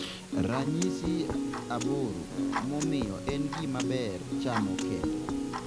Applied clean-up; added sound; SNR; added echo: none; Tick-tock + Piano; -1 dB; none.